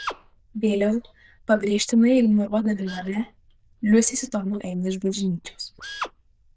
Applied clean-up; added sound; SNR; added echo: neural diffusion model UNIVERSE++.